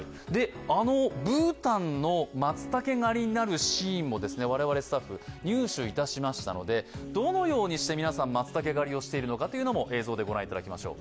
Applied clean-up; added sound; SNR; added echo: none; none; none; none.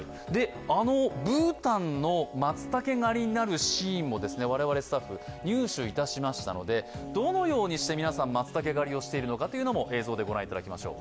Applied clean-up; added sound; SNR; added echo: none; Telephone; 19 dB; none.